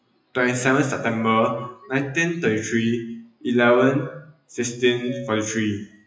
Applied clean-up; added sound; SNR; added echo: classical method WPE with log-MMSE.